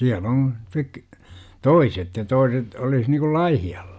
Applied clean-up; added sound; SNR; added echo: none; none; none; none.